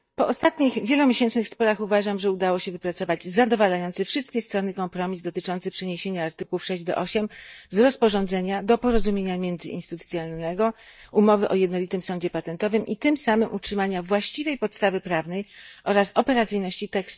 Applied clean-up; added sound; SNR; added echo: neural mask model DeepFilterNet 3.